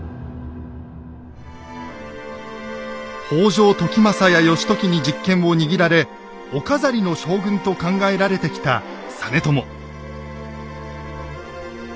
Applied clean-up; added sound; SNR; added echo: none; none; none; none.